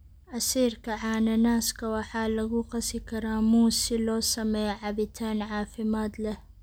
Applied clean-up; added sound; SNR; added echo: none; none; none; none.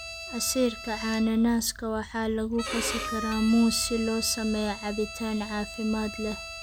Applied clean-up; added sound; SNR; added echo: none; Bowed string instrument; 10 dB; none.